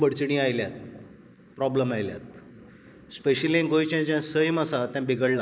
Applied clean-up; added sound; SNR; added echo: neural mask model Resemble Enhance denoiser.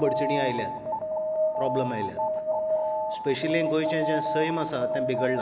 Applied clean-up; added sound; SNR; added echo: none; Alarm; -1 dB; none.